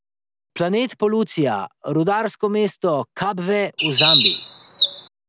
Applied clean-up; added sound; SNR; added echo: none; Bird; -4 dB; none.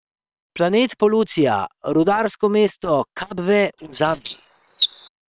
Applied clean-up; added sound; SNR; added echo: neural separator model SepFormer WHAM!.